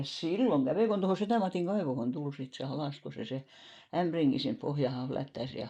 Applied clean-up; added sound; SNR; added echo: neural mask model Resemble Enhance denoiser.